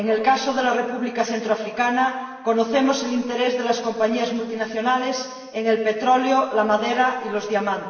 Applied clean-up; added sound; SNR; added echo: none; Dog; 17 dB; reverberation time 1.2 s.